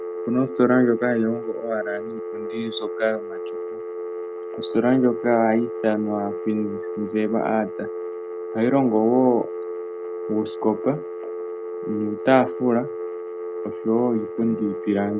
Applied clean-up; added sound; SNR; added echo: none; Telephone; 7 dB; none.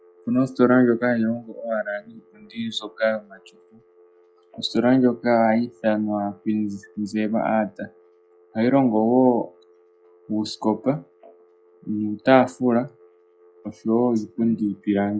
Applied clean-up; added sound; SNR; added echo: classical method log-MMSE.